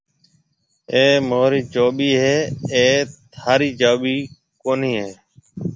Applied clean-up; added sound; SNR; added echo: none; none; none; none.